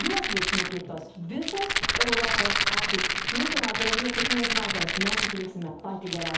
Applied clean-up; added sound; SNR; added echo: none; Rattle; -5 dB; reverberation time 0.7 s.